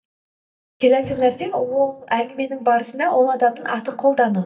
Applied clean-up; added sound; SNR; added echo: neural mask model DeepFilterNet 3.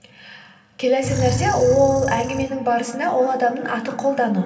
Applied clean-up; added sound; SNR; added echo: none; Animal; 6 dB; reverberation time 1.9 s.